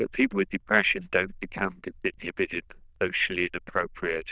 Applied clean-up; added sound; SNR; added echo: neural diffusion model UNIVERSE++.